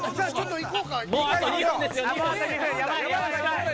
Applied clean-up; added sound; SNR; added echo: none; Walk, footsteps; 18 dB; none.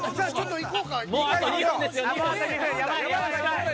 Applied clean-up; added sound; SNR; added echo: none; none; none; none.